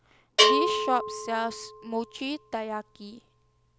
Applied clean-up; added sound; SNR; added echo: none; Bell; -3 dB; none.